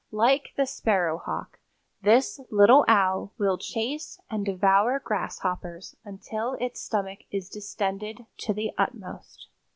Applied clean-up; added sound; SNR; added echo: none; none; none; none.